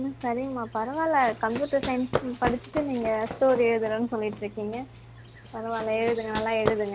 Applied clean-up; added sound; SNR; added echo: none; Run; 10 dB; none.